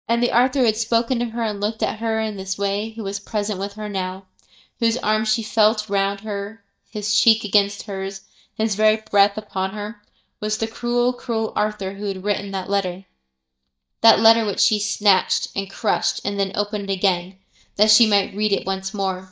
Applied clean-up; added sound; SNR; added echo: neural mask model DeepFilterNet 3.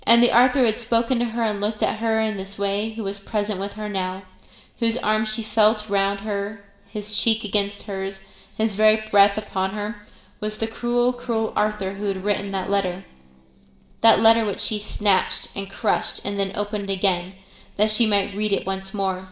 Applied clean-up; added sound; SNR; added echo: neural separator model SepFormer DNS4.